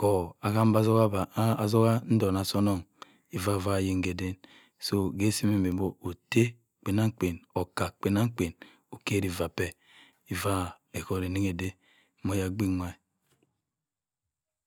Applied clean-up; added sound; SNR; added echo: none; none; none; none.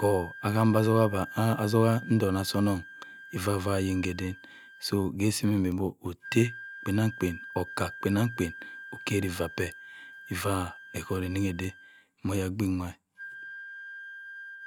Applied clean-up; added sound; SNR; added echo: none; Wind instrument, woodwind instrument; 16 dB; none.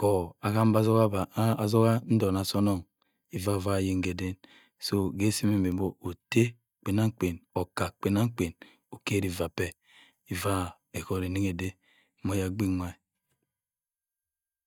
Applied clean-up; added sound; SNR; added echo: neural mask model DeepFilterNet 3.